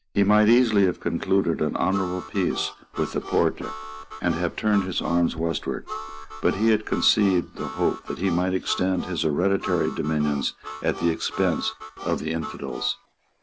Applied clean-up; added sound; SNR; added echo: none; Harmonica + Drawer open or close; 13 dB; none.